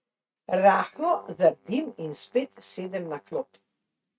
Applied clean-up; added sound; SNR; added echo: neural mask model RNNoise.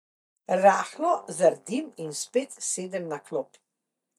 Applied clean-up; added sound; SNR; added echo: neural mask model DeepFilterNet 3.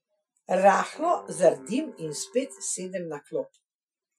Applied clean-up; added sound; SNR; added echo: classical method Wiener filter.